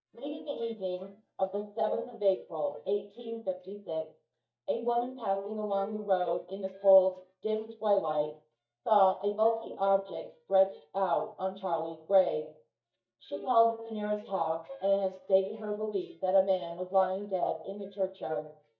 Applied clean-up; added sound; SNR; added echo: neural mask model DeepFilterNet 3.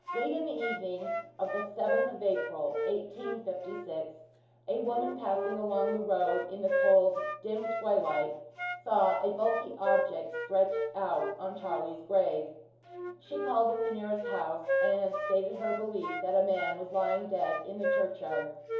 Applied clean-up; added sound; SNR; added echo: none; Wind instrument, woodwind instrument; 5 dB; reverberation time 2.8 s.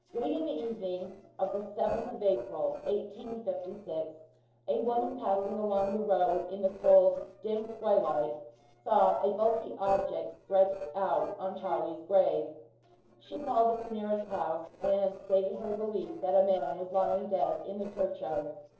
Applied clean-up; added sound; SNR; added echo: neural separator model SepFormer DNS4.